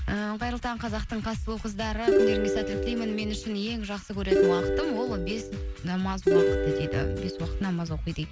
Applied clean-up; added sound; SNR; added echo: none; Plucked string instrument; -3 dB; none.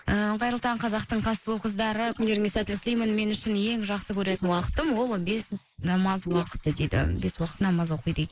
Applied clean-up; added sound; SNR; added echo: neural mask model Resemble Enhance denoiser.